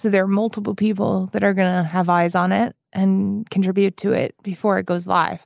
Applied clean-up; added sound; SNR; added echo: none; none; none; none.